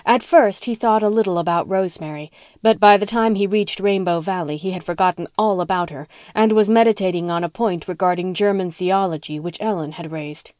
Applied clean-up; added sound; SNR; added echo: none; none; none; none.